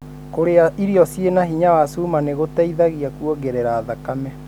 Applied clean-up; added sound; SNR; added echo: none; none; none; none.